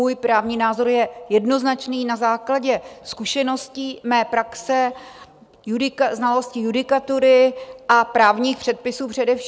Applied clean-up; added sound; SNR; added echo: none; none; none; none.